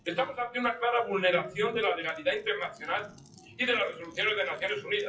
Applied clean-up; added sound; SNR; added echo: classical method WPE with log-MMSE.